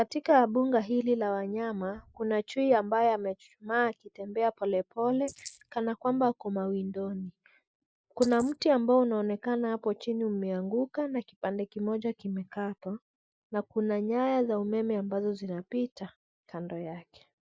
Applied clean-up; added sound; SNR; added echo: neural mask model Resemble Enhance denoiser.